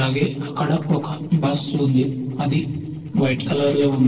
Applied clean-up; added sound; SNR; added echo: neural separator model SepFormer DNS4.